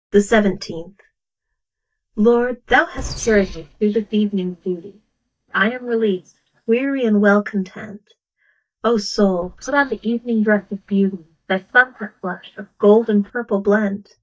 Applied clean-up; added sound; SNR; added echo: neural mask model DeepFilterNet 3.